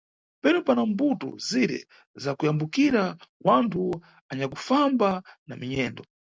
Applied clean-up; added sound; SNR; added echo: none; none; none; none.